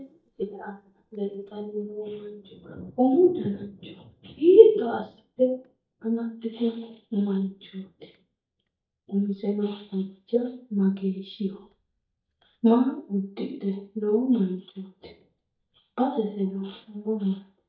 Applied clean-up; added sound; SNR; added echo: neural mask model DeepFilterNet 3.